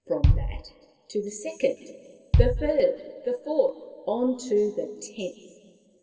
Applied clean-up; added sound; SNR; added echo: none; Bass drum; -1 dB; reverberation time 1.8 s.